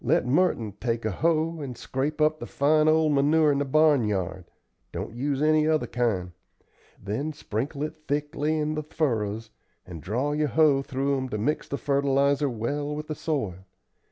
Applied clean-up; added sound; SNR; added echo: none; none; none; none.